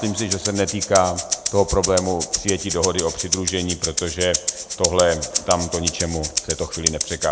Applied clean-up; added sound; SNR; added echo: none; Rattle (instrument); 4 dB; none.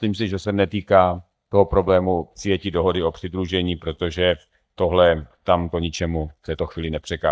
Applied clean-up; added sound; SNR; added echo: neural mask model DeepFilterNet 3.